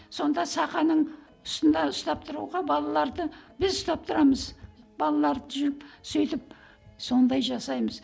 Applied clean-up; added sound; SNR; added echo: none; none; none; none.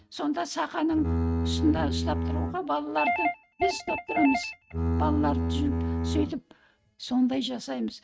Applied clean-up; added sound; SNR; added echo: neural mask model RNNoise.